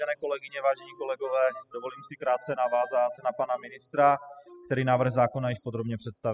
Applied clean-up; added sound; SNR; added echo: classical method spectral subtraction.